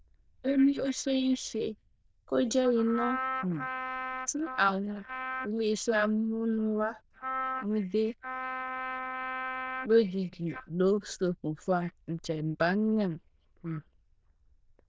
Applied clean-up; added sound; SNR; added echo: neural diffusion model UNIVERSE++.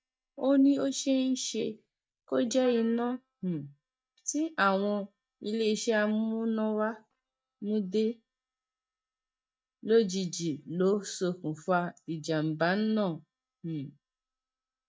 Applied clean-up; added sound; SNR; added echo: neural mask model DeepFilterNet 3.